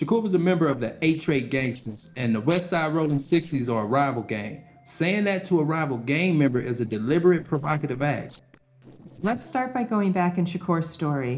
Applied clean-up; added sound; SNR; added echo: neural separator model SepFormer DNS4.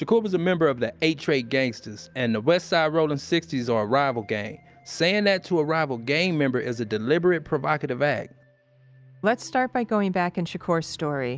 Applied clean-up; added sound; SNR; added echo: none; none; none; none.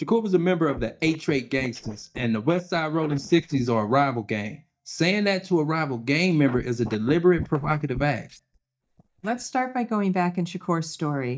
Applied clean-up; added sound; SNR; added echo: neural mask model DeepFilterNet 3.